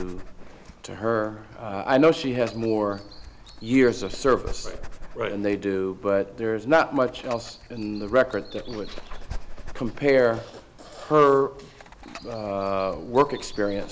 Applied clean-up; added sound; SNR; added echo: none; Dog; 13 dB; none.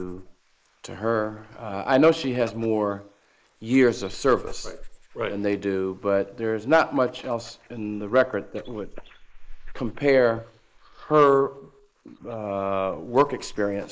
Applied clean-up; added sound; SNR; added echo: neural mask model Resemble Enhance denoiser.